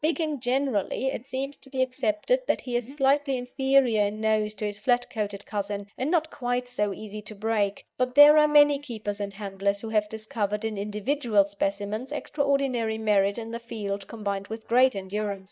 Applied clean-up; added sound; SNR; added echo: neural mask model DeepFilterNet 3.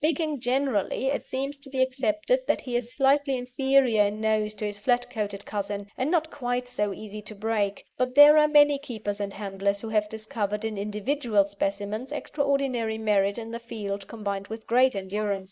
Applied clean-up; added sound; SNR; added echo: neural mask model Resemble Enhance denoiser.